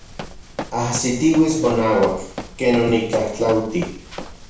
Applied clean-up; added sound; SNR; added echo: none; Run; 13 dB; reverberation time 0.7 s.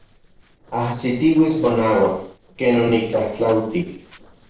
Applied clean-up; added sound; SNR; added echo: neural separator model SepFormer DNS4.